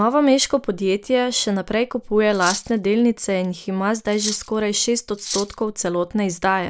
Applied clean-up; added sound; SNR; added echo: none; Cutlery, silverware; 11 dB; none.